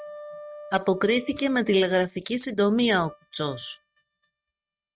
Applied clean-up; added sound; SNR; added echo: neural mask model RNNoise.